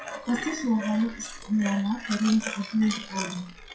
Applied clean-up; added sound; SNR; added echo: classical method WPE with log-MMSE.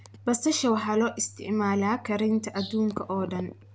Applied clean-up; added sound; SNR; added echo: none; none; none; none.